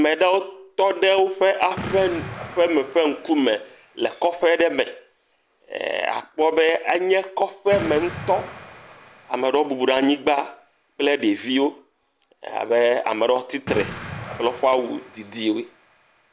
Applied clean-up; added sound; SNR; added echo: none; Explosion; 17 dB; none.